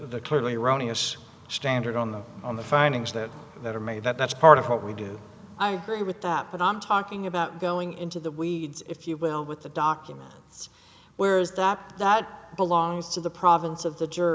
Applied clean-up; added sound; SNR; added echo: none; none; none; none.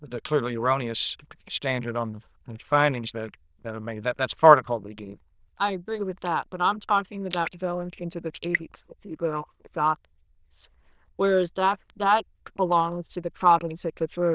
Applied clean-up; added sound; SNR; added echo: neural diffusion model UNIVERSE++.